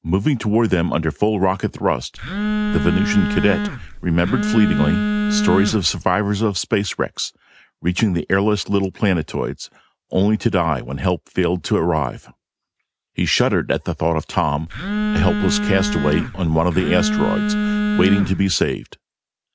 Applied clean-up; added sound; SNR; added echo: none; Telephone; 1 dB; none.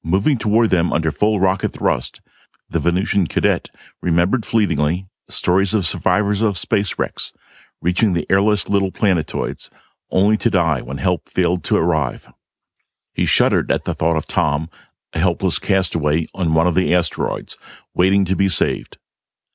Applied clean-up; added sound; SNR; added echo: none; none; none; none.